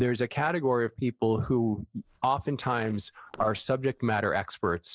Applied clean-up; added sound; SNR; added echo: neural separator model SepFormer DNS4.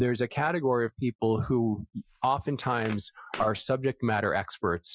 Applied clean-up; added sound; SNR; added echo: classical method Wiener filter.